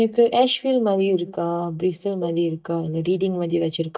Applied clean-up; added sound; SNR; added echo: neural mask model DeepFilterNet 3.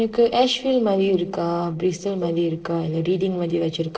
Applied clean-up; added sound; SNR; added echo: neural separator model SepFormer DNS4.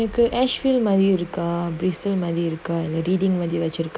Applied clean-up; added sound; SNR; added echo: none; none; none; none.